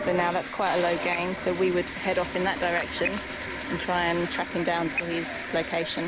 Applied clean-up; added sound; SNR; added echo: none; Toilet flush; 9 dB; none.